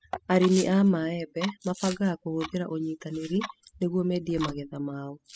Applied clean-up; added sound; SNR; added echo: classical method spectral subtraction.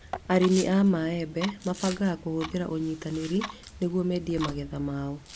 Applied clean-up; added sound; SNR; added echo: none; Domestic sounds, home sounds + Clock; 14 dB; none.